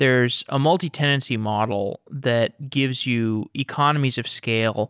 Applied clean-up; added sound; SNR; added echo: none; none; none; none.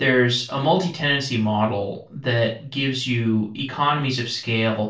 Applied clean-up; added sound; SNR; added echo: none; none; none; reverberation time 0.3 s.